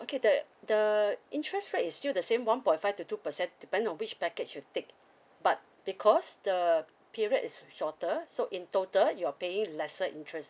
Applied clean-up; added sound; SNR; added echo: none; none; none; none.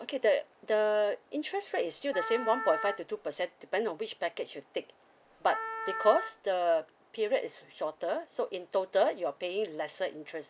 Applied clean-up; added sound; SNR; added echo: none; Wind instrument, woodwind instrument; 7 dB; none.